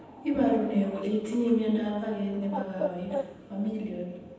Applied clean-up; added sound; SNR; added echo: none; Bird; 11 dB; reverberation time 1.1 s.